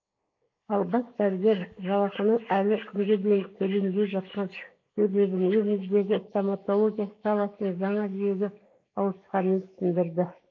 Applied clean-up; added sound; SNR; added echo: neural mask model Resemble Enhance denoiser.